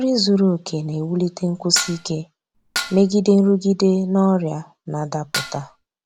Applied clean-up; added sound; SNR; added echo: none; Dishes, pots, and pans; 10 dB; none.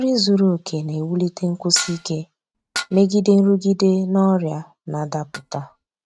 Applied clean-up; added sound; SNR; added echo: neural mask model RNNoise.